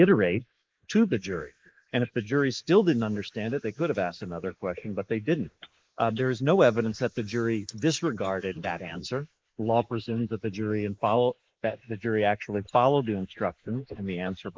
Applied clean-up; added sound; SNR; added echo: neural mask model Resemble Enhance denoiser.